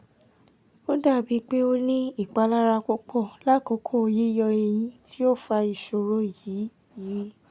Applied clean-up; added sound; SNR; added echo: none; none; none; none.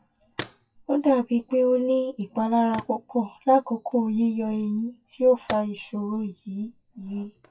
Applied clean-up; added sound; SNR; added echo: classical method WPE with log-MMSE.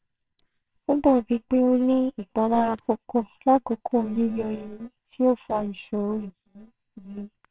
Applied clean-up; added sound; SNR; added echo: neural separator model SepFormer WHAMR!.